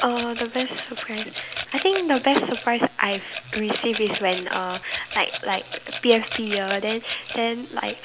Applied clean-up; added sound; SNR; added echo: none; Rattle / Glass; 9 dB; none.